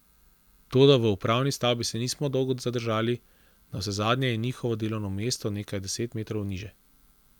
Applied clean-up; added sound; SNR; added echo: none; none; none; none.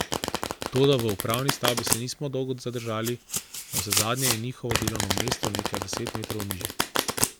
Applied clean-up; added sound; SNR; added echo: none; Domestic sounds, home sounds; 0 dB; none.